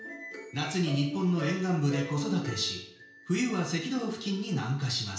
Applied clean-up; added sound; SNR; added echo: none; none; none; reverberation time 0.5 s.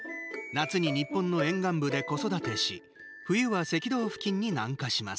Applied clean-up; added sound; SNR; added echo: none; none; none; none.